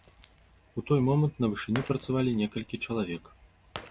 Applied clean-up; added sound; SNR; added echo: none; Shatter; 16 dB; none.